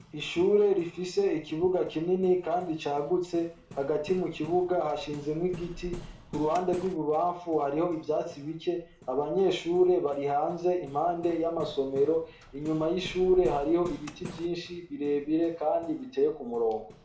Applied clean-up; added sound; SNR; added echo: none; Hammer; 19 dB; reverberation time 0.4 s.